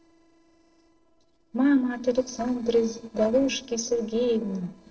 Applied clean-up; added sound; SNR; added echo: neural separator model SepFormer DNS4.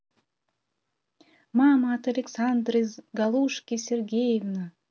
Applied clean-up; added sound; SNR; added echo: none; none; none; none.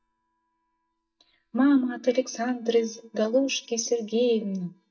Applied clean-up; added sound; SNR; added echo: neural mask model DeepFilterNet 3.